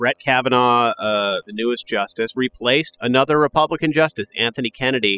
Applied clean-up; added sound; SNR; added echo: classical method spectral subtraction.